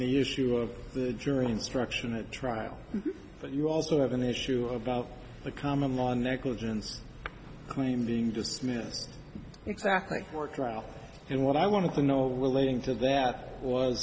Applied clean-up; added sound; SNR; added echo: none; none; none; none.